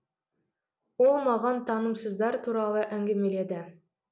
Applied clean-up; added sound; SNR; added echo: none; none; none; none.